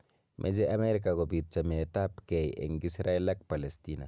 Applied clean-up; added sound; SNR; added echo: none; none; none; none.